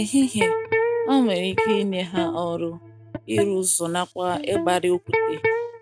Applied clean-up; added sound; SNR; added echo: neural mask model RNNoise.